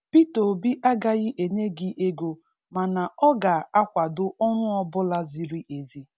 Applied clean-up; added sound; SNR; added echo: none; none; none; none.